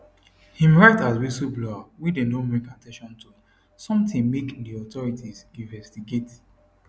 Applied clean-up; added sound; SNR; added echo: none; none; none; none.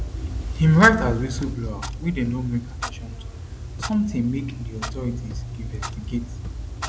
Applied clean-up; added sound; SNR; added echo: none; Clock; 6 dB; none.